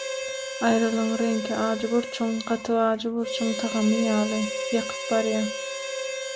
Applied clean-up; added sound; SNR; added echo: none; Harmonica; 6 dB; none.